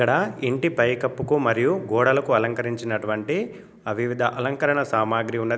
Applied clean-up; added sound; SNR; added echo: none; none; none; none.